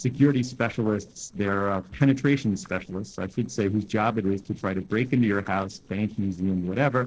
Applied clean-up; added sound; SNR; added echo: neural separator model SepFormer DNS4.